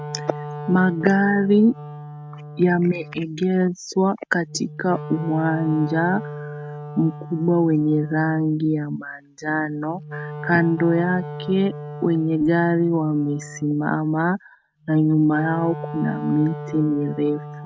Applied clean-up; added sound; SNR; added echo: neural mask model RNNoise.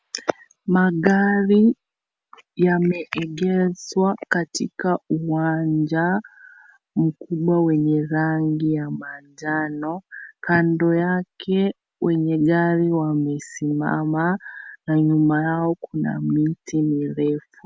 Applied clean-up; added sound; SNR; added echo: none; none; none; none.